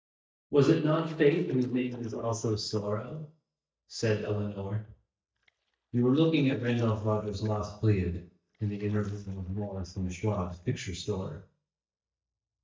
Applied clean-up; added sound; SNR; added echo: neural mask model DeepFilterNet 3.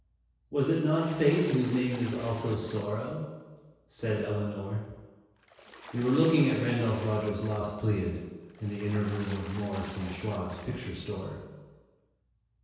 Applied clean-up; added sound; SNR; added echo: none; Water / Splash, splatter; 17 dB; reverberation time 1.2 s.